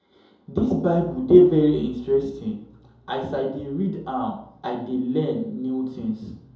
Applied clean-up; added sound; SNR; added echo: none; none; none; reverberation time 2.6 s.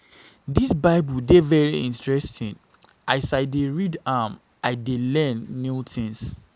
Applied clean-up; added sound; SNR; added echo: none; none; none; none.